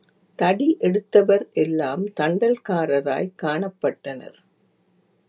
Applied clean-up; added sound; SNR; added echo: none; none; none; none.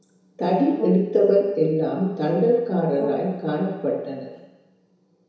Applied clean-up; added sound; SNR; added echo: none; Brass instrument; 14 dB; reverberation time 1.0 s.